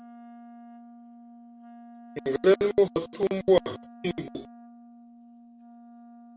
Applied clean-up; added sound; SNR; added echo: none; Wind instrument, woodwind instrument; 19 dB; none.